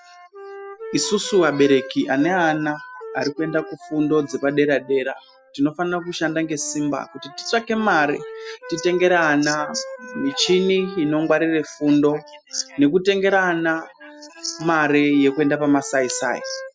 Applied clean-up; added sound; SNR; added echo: classical method spectral subtraction.